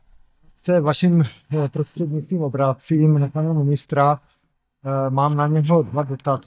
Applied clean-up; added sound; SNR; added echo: neural mask model DeepFilterNet 3.